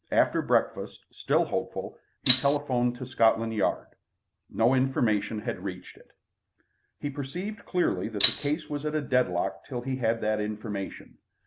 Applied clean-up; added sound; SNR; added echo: none; Rattle (instrument); 0 dB; none.